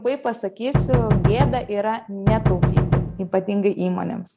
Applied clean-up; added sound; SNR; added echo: none; Knock; -3 dB; none.